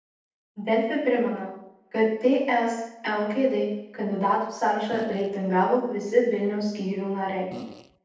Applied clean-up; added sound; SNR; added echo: neural separator model SepFormer DNS4.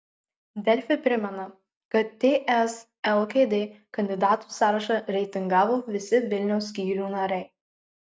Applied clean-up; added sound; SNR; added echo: none; none; none; none.